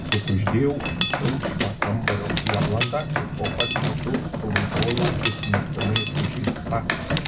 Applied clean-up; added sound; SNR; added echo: none; Mechanisms; -2 dB; reverberation time 0.2 s.